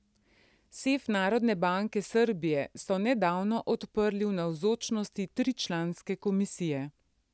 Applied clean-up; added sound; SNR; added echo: none; none; none; none.